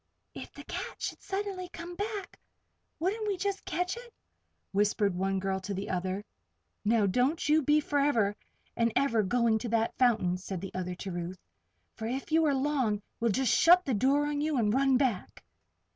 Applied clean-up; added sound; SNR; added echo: none; none; none; none.